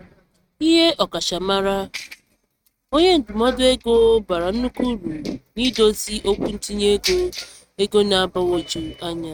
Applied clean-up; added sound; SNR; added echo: neural mask model RNNoise.